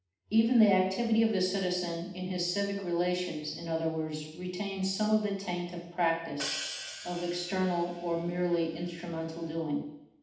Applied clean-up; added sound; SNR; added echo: neural separator model SepFormer DNS4.